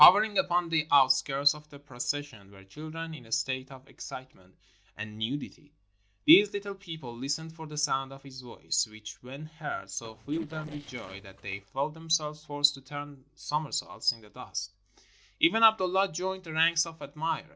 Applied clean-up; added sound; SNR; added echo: neural separator model SepFormer DNS4.